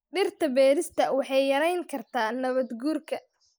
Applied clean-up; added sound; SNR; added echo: neural mask model Resemble Enhance denoiser.